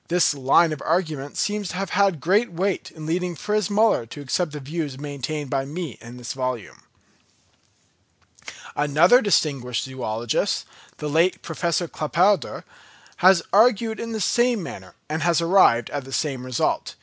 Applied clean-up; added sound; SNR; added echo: none; none; none; none.